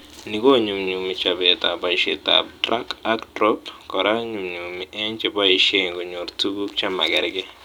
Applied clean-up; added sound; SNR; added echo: none; none; none; none.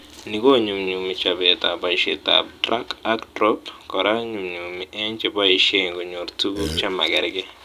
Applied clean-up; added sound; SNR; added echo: none; Burping, eructation; 7 dB; none.